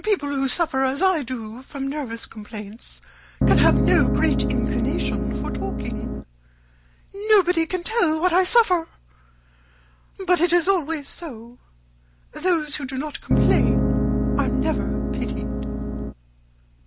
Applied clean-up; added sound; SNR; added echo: none; Piano; -4 dB; none.